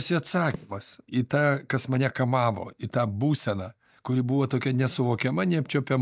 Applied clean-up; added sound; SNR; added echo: neural mask model DeepFilterNet 3.